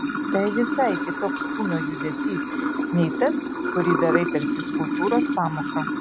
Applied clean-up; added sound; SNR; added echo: none; Sink (filling or washing) / Water; 0 dB; none.